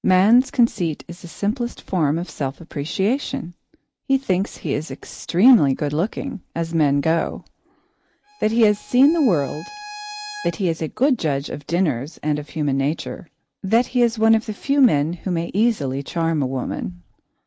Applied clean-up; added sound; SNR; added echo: none; Bowed string instrument; 17 dB; none.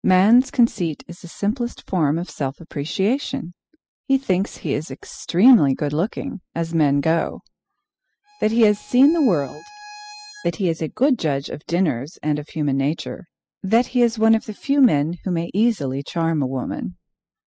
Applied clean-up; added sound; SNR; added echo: classical method spectral subtraction.